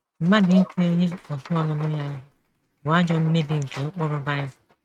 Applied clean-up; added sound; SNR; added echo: neural mask model RNNoise.